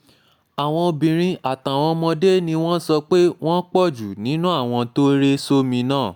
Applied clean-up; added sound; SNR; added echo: none; none; none; none.